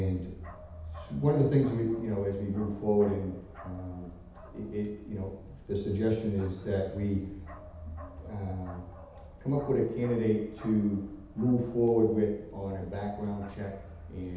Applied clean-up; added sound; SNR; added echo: none; Bark; 16 dB; reverberation time 0.8 s.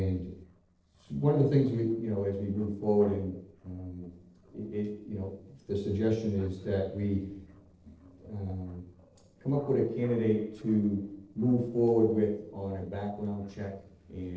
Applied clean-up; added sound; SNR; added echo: neural separator model SepFormer DNS4.